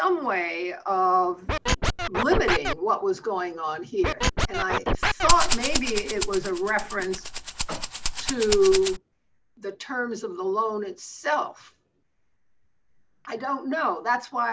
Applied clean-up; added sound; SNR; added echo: none; Rattle (instrument) + Scratching (performance technique); -1 dB; none.